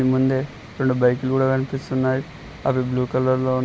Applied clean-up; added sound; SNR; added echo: none; none; none; none.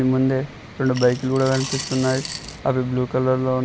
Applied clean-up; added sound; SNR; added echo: none; Coin (dropping) / Glass; 13 dB; none.